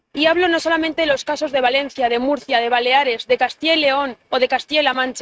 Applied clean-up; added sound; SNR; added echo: neural mask model RNNoise.